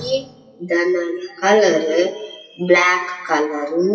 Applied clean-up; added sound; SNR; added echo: classical method WPE with log-MMSE.